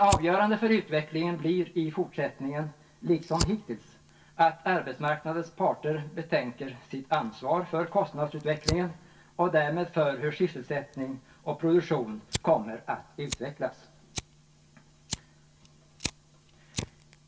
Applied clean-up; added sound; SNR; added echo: none; Fire; 12 dB; reverberation time 0.2 s.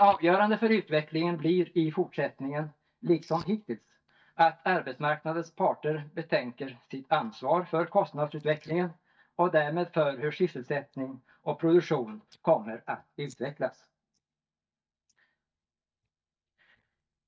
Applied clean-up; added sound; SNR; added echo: neural mask model DeepFilterNet 3.